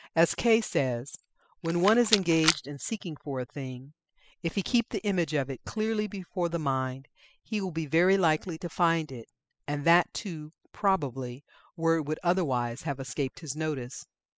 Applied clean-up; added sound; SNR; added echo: classical method spectral subtraction.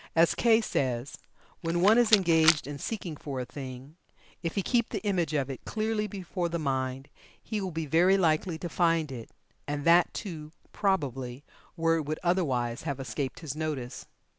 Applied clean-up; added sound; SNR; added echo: none; Rattle; 2 dB; none.